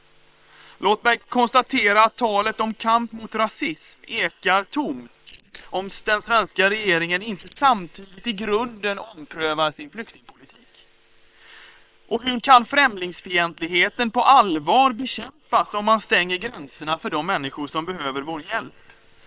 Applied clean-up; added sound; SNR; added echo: neural separator model SepFormer WHAM!.